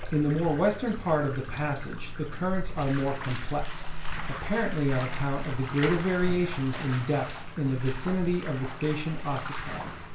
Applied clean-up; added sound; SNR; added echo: none; Bathtub (filling or washing); 4 dB; reverberation time 0.4 s.